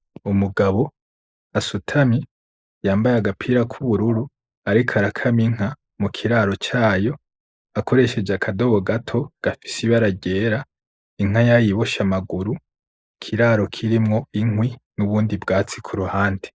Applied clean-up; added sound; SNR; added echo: neural mask model Resemble Enhance denoiser.